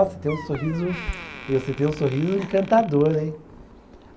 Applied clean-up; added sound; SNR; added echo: none; Door; 17 dB; none.